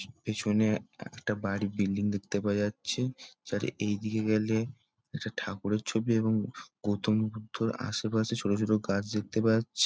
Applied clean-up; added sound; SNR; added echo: none; none; none; none.